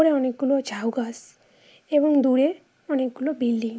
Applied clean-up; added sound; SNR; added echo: neural mask model Resemble Enhance denoiser.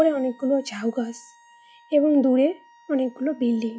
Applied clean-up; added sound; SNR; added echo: classical method log-MMSE.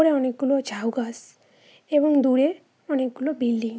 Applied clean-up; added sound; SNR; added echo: none; none; none; none.